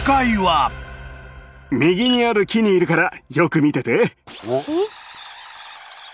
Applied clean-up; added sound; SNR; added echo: none; none; none; none.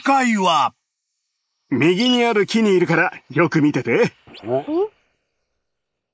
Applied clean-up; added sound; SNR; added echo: neural mask model Resemble Enhance denoiser.